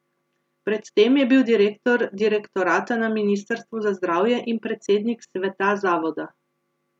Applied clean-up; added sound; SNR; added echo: none; none; none; none.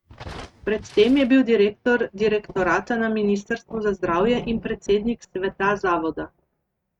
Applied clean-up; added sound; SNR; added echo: neural mask model RNNoise.